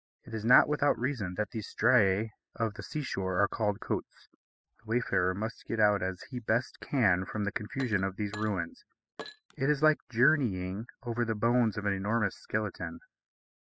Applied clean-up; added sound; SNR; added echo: classical method spectral subtraction.